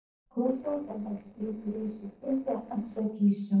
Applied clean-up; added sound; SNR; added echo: neural separator model SepFormer DNS4.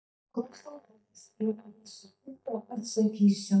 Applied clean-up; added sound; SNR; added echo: neural mask model DeepFilterNet 3.